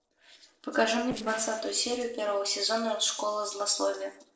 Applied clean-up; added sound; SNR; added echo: neural separator model SepFormer DNS4.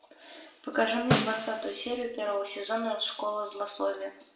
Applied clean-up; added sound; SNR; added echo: none; Snare drum; 2 dB; reverberation time 0.6 s.